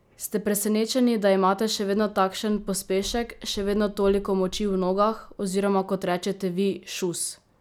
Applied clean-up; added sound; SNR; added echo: none; none; none; none.